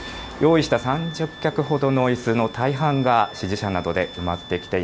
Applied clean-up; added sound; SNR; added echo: none; Wind instrument, woodwind instrument; 20 dB; none.